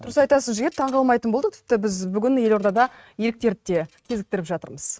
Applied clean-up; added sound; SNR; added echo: neural mask model RNNoise.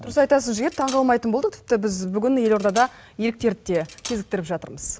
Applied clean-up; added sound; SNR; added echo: none; Cutlery, silverware; 20 dB; none.